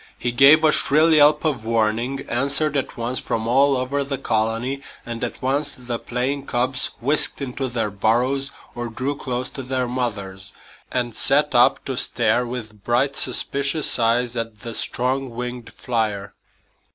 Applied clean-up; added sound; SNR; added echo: none; none; none; none.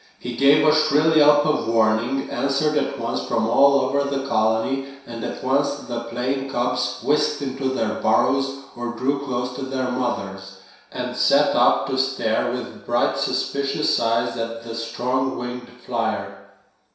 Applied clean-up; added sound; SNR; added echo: none; none; none; reverberation time 0.7 s.